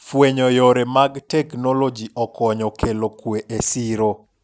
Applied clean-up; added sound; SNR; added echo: none; none; none; none.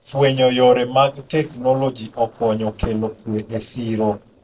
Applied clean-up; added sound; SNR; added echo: neural separator model SepFormer DNS4.